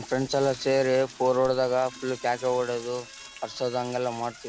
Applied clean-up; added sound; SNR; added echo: none; Toilet flush / Door; 18 dB; none.